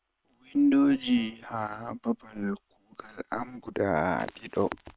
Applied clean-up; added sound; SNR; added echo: neural separator model SepFormer WHAM!.